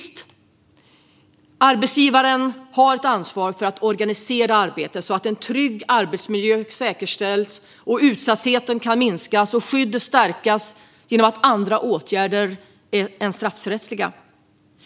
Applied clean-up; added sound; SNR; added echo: none; none; none; none.